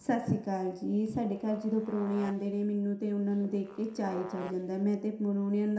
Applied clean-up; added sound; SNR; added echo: none; Fart; 18 dB; reverberation time 0.7 s.